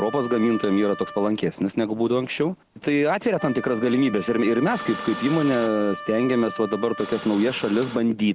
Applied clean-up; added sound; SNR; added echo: none; Wind instrument, woodwind instrument + Printer; 14 dB; none.